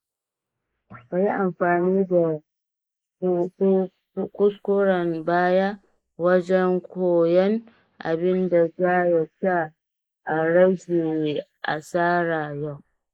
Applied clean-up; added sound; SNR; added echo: neural mask model Resemble Enhance denoiser.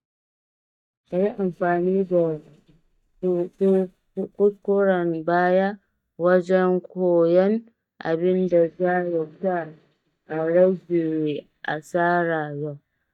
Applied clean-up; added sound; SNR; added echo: neural mask model DeepFilterNet 3.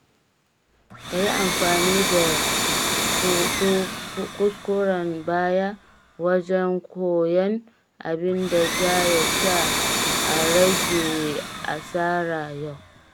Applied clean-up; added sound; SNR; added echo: none; Domestic sounds, home sounds; 2 dB; none.